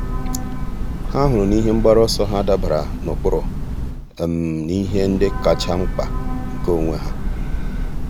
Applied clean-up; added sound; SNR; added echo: none; Train / Breathing; 2 dB; none.